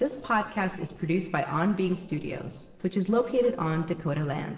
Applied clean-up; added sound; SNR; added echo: neural separator model SepFormer DNS4.